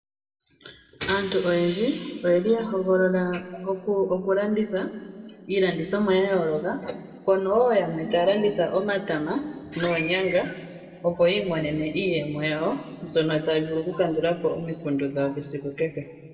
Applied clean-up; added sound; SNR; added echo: none; none; none; reverberation time 1.8 s.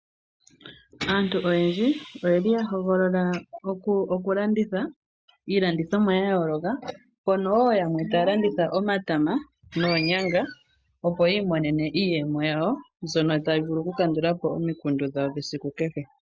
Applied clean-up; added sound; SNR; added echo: none; none; none; none.